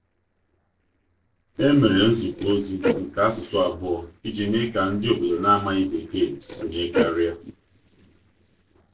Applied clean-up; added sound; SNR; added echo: neural separator model SepFormer DNS4.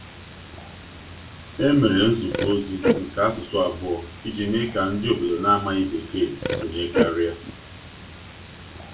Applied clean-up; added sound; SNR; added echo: none; Burping, eructation; 6 dB; reverberation time 0.3 s.